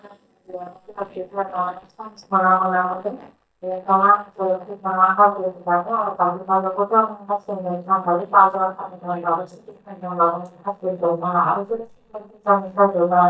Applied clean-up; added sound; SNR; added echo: neural mask model DeepFilterNet 3.